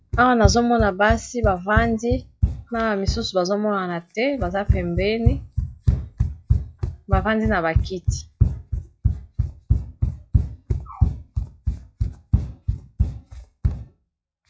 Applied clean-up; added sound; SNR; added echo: classical method log-MMSE.